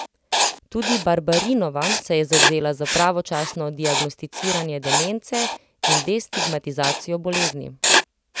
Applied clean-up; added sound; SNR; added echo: none; Writing; 0 dB; none.